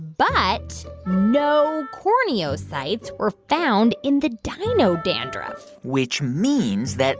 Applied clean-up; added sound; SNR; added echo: none; Wind instrument, woodwind instrument; 17 dB; none.